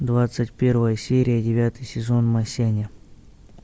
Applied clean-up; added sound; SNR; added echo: none; none; none; none.